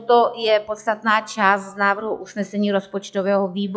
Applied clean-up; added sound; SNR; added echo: classical method log-MMSE.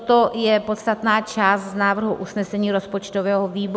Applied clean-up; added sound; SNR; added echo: none; none; none; none.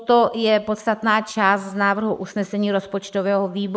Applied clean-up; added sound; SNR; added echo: neural mask model Resemble Enhance denoiser.